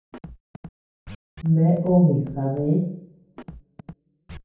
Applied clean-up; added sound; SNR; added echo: none; Scratching (performance technique); 19 dB; reverberation time 0.9 s.